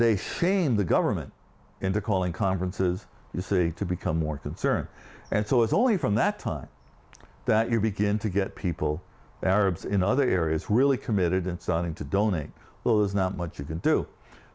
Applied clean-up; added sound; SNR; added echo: none; none; none; none.